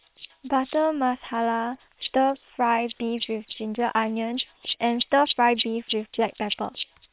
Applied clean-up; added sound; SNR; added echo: neural separator model SepFormer WHAM!.